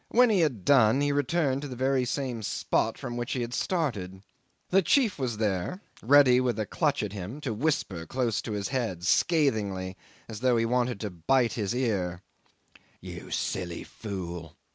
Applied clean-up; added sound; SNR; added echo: none; none; none; none.